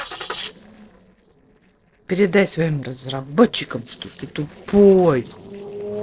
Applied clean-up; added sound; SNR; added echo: neural separator model SepFormer DNS4.